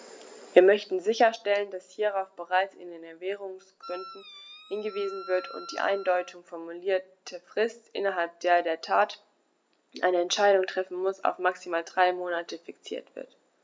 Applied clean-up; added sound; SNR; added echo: none; Wind instrument, woodwind instrument; 17 dB; none.